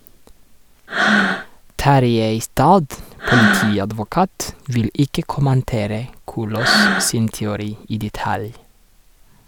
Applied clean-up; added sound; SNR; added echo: none; Breathing; 1 dB; none.